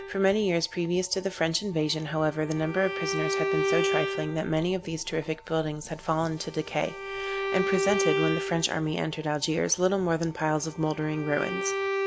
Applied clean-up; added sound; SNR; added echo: none; Bowed string instrument; 5 dB; none.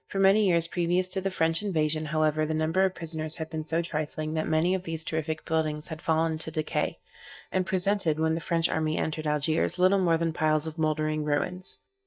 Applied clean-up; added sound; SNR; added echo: neural mask model DeepFilterNet 3.